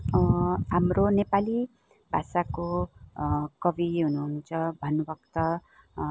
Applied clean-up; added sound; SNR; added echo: none; none; none; none.